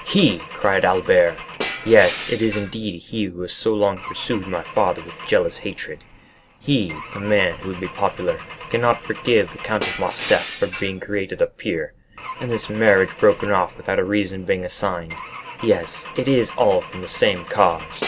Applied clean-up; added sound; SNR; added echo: none; Glass / Engine / Car; 14 dB; none.